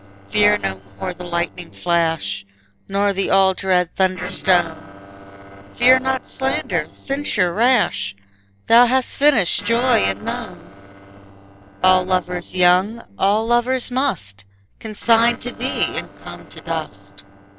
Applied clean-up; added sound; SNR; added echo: neural separator model SepFormer DNS4.